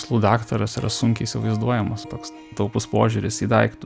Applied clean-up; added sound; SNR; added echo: none; Harp; 20 dB; none.